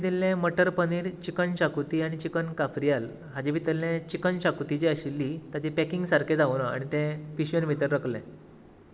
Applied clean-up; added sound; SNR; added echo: none; none; none; none.